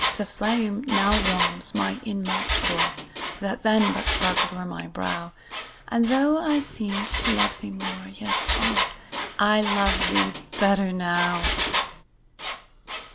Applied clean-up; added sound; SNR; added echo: none; Engine; 1 dB; none.